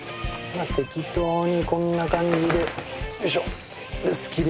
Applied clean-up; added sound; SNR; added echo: none; Bird; 9 dB; none.